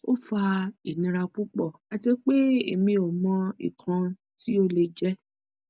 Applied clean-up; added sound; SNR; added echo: none; none; none; none.